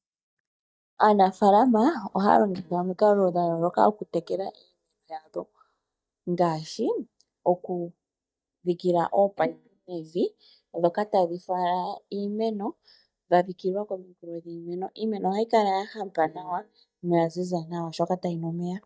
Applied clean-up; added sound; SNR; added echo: neural mask model DeepFilterNet 3.